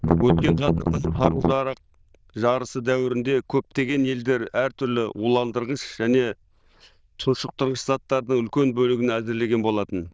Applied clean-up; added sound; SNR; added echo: neural diffusion model UNIVERSE++.